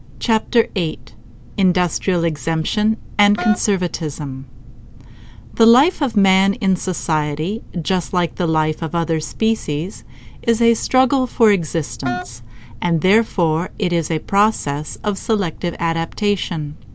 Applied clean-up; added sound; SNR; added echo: none; Wind instrument, woodwind instrument; 10 dB; none.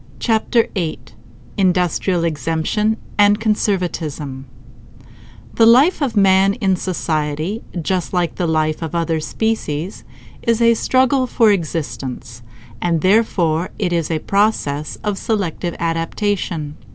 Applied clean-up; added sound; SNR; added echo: none; none; none; none.